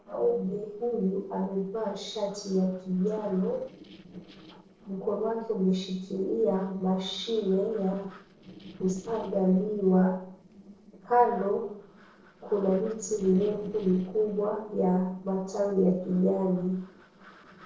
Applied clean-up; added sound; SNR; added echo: neural separator model SepFormer DNS4.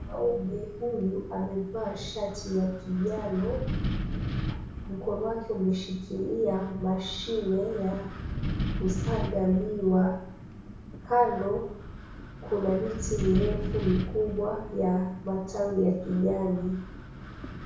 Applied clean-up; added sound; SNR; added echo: none; Wind; 6 dB; reverberation time 0.6 s.